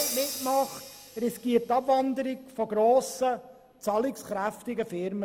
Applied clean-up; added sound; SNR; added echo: none; Crash cymbal; 14 dB; none.